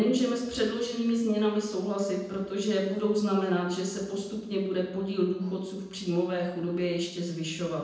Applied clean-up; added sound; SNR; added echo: none; none; none; reverberation time 0.9 s.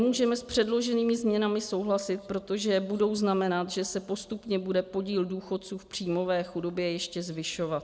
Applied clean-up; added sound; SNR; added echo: none; none; none; none.